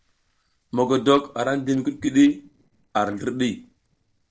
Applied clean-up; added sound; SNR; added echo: neural separator model SepFormer DNS4.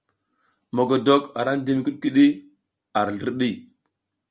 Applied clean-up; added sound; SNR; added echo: none; none; none; none.